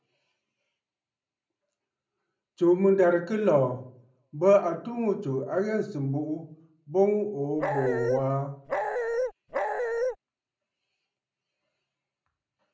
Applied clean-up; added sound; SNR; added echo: none; Dog; 0 dB; reverberation time 0.5 s.